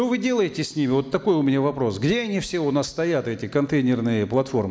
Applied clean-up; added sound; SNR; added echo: none; none; none; none.